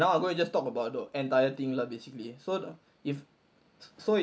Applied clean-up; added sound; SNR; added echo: none; none; none; none.